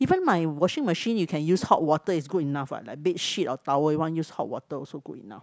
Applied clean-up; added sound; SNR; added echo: none; none; none; none.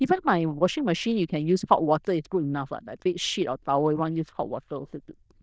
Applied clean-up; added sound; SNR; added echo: neural diffusion model UNIVERSE++.